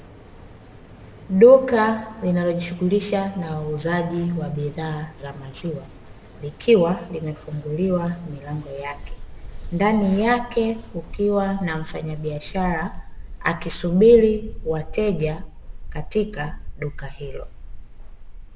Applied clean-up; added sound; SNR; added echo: none; Mechanical fan; 13 dB; none.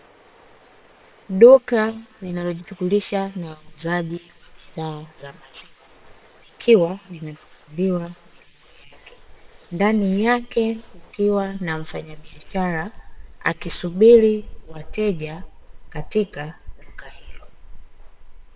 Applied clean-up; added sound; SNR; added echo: neural separator model SepFormer WHAM!.